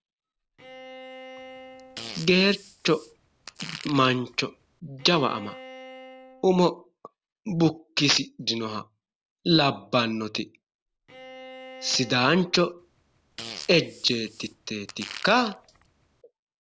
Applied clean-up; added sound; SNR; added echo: none; Fart + Bowed string instrument; 17 dB; none.